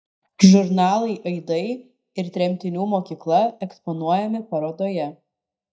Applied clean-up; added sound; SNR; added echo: neural mask model DeepFilterNet 3.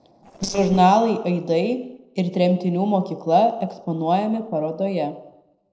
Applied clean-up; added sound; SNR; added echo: neural separator model SepFormer DNS4.